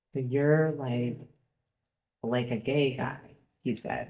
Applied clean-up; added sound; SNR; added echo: neural mask model DeepFilterNet 3.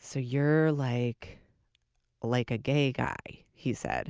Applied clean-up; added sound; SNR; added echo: none; none; none; none.